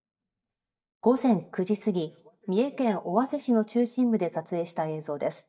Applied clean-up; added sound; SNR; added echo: neural mask model DeepFilterNet 3.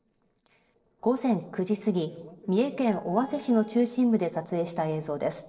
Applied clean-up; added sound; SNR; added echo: neural separator model SepFormer DNS4.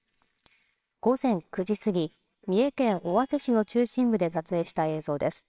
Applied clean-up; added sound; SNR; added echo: neural separator model SepFormer WHAMR!.